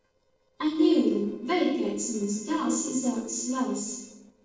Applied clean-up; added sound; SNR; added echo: neural separator model SepFormer DNS4.